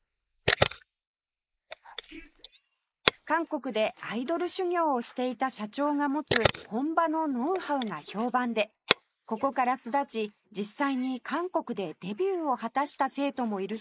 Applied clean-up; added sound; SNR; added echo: neural mask model Resemble Enhance denoiser.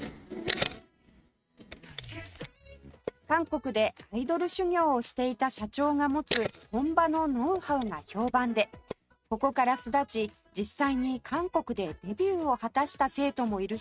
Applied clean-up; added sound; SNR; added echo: neural mask model RNNoise.